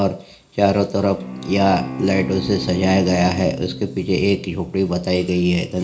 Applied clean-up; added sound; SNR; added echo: none; Bowed string instrument; 11 dB; reverberation time 0.4 s.